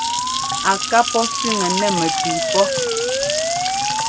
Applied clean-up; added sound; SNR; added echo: none; Sink (filling or washing) / Water tap, faucet / Splash, splatter + Siren; -2 dB; none.